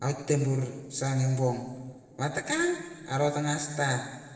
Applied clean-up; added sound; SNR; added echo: neural separator model SepFormer DNS4.